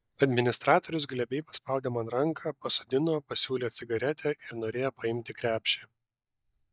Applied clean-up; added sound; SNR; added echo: neural mask model DeepFilterNet 3.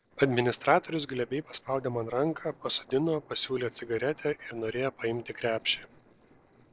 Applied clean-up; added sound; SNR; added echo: neural separator model SepFormer DNS4.